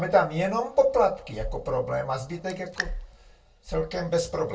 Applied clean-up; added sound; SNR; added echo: none; Raindrop; 13 dB; reverberation time 0.2 s.